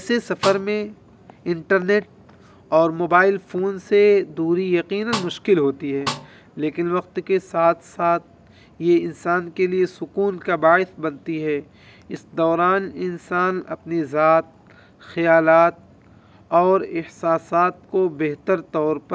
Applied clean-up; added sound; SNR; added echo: none; Snare drum; 11 dB; none.